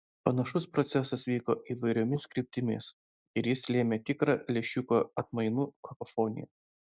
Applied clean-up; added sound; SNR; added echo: neural mask model Resemble Enhance denoiser.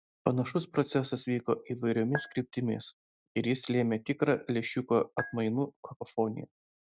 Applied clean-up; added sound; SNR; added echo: none; Chink, clink; 8 dB; none.